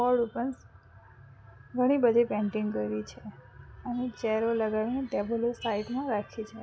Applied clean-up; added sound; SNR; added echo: none; none; none; none.